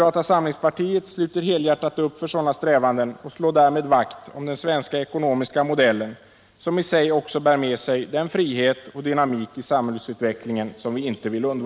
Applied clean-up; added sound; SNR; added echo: none; none; none; none.